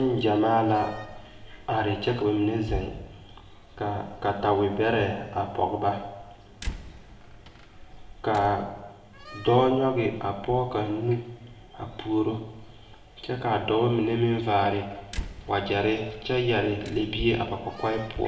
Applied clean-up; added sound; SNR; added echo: none; Slam; 17 dB; reverberation time 0.9 s.